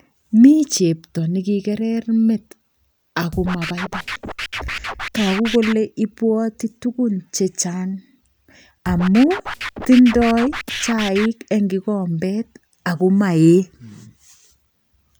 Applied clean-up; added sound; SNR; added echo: none; Scratching (performance technique); 9 dB; none.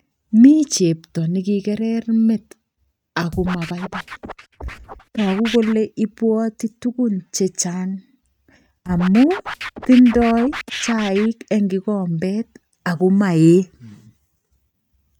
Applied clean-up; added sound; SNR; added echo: neural mask model RNNoise.